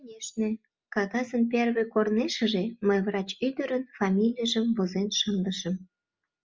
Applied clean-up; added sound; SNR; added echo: none; none; none; none.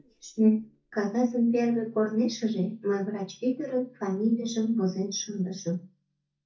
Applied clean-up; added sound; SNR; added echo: neural mask model DeepFilterNet 3.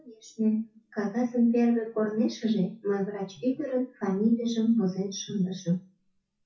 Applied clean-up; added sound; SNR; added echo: classical method WPE with log-MMSE.